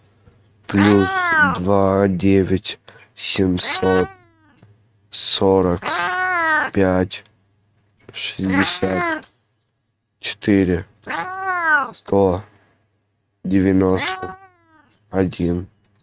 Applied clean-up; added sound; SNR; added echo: neural mask model RNNoise.